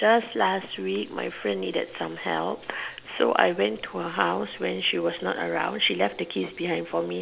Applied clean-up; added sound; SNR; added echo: none; none; none; none.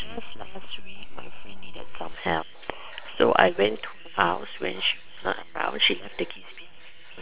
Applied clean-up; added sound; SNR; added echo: neural separator model SepFormer WHAM!.